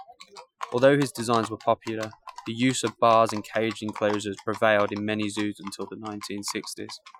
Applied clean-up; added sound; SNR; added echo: classical method Wiener filter.